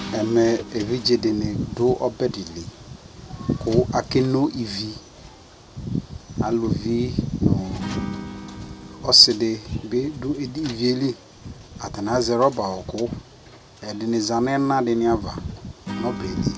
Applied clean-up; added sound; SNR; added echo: none; Acoustic guitar / Strum; 18 dB; none.